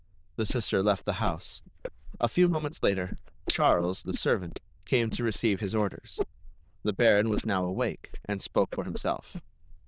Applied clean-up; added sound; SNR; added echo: neural diffusion model UNIVERSE++.